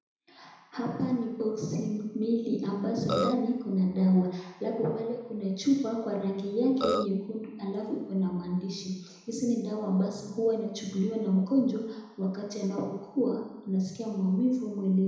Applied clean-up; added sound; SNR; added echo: none; Burping, eructation; 1 dB; reverberation time 1.0 s.